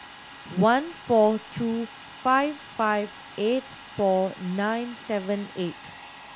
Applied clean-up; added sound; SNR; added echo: none; Domestic sounds, home sounds; 17 dB; none.